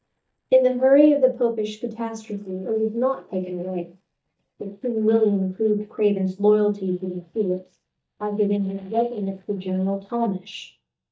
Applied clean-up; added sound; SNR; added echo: neural mask model DeepFilterNet 3.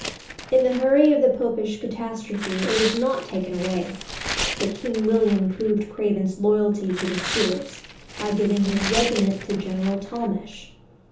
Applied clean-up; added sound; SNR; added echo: none; Tearing; 10 dB; reverberation time 1.2 s.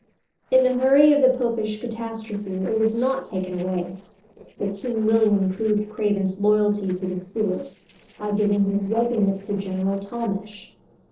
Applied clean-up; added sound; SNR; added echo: neural separator model SepFormer DNS4.